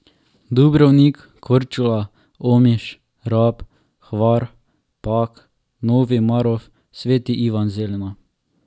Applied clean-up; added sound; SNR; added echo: none; none; none; none.